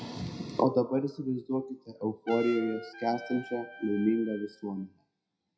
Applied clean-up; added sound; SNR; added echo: classical method WPE with log-MMSE.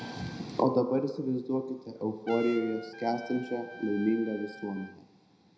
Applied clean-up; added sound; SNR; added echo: none; Trumpet; 18 dB; reverberation time 0.8 s.